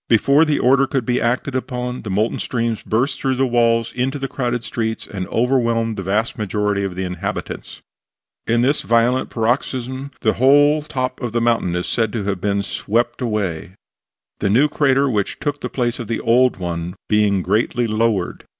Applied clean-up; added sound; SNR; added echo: none; none; none; none.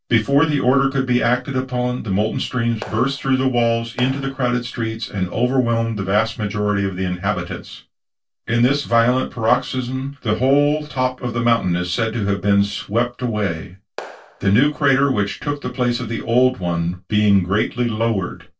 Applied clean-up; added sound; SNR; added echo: neural separator model SepFormer DNS4.